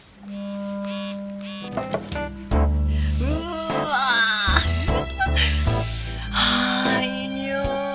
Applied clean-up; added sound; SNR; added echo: none; Wind instrument, woodwind instrument; 11 dB; none.